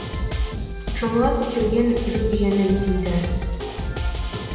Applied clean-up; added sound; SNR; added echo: none; Drum kit; 2 dB; reverberation time 1.3 s.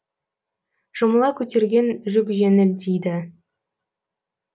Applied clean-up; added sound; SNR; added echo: none; none; none; none.